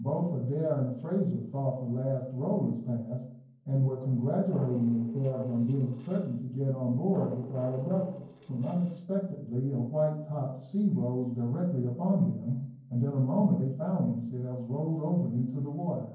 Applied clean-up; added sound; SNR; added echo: neural separator model SepFormer DNS4.